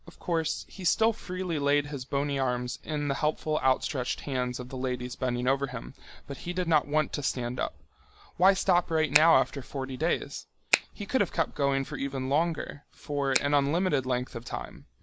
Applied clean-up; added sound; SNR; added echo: neural mask model Resemble Enhance denoiser.